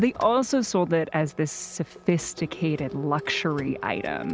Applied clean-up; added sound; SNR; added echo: none; Printer; 16 dB; none.